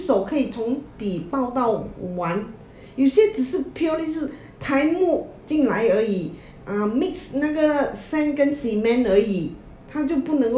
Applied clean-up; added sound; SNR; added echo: none; none; none; reverberation time 0.4 s.